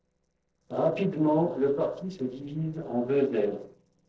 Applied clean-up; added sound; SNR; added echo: neural separator model SepFormer DNS4.